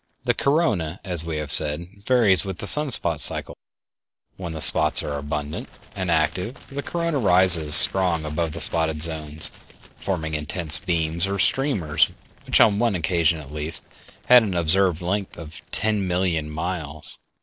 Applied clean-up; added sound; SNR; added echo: neural separator model SepFormer DNS4.